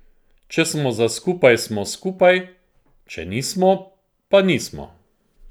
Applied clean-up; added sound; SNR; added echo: none; none; none; none.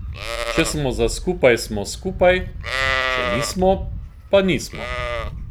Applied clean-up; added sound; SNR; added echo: none; Livestock, farm animals, working animals; 5 dB; none.